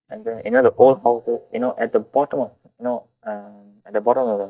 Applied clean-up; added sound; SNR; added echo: neural mask model DeepFilterNet 3.